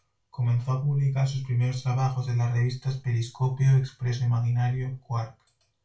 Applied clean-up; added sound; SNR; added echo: none; none; none; reverberation time 0.3 s.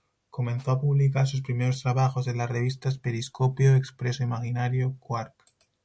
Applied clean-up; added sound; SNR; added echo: none; none; none; none.